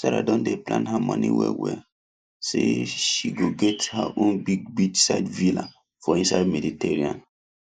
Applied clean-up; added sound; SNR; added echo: neural mask model Resemble Enhance denoiser.